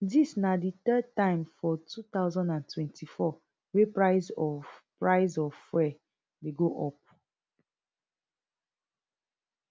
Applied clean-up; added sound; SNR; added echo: none; none; none; none.